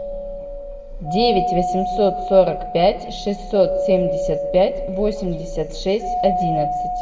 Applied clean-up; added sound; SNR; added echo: none; Doorbell; 4 dB; reverberation time 1.2 s.